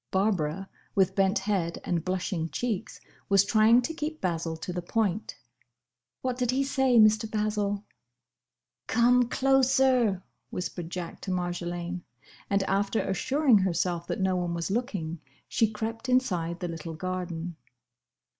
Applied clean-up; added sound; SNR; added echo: none; none; none; none.